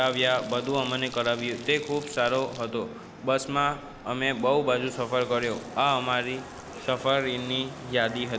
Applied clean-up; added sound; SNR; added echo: none; Bathtub (filling or washing); 18 dB; none.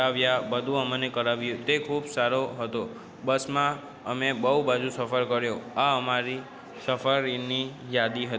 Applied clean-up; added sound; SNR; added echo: none; none; none; none.